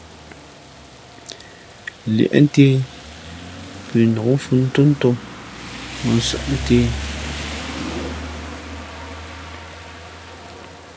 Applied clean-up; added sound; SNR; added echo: none; Rain; 10 dB; none.